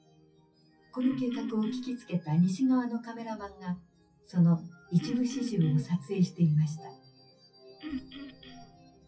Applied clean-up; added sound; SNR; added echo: classical method WPE with log-MMSE.